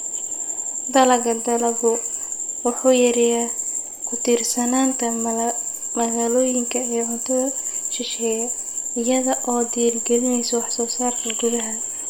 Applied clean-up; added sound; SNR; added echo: none; none; none; none.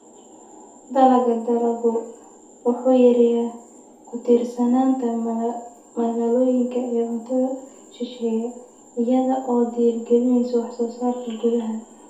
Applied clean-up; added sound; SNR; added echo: none; none; none; reverberation time 0.5 s.